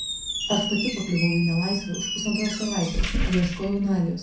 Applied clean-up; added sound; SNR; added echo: none; Squeak; 4 dB; reverberation time 0.5 s.